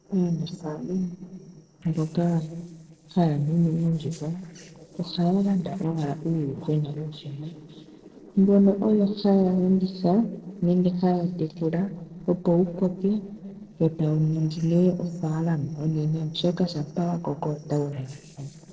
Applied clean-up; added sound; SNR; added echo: neural separator model SepFormer DNS4.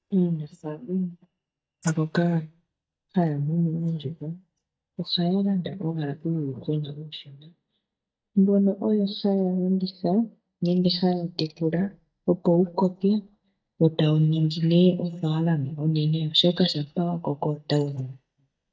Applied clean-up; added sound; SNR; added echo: neural mask model DeepFilterNet 3.